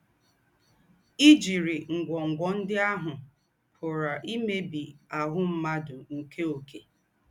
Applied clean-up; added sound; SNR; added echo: none; none; none; none.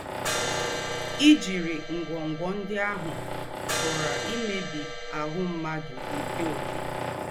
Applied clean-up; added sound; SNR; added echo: none; Crash cymbal + Tools; 3 dB; none.